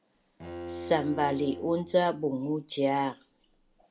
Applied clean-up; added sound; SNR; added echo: none; Bowed string instrument; 13 dB; none.